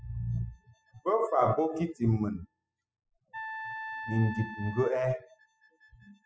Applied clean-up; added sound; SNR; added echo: classical method spectral subtraction.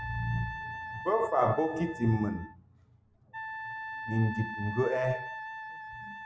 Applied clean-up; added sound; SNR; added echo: none; Wind instrument, woodwind instrument; 9 dB; none.